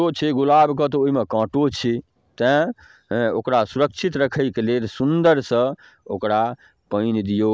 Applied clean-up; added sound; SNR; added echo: none; none; none; none.